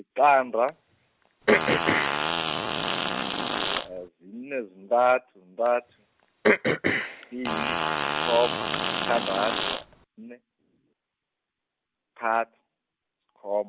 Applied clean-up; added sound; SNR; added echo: none; Fart + Cough; -2 dB; none.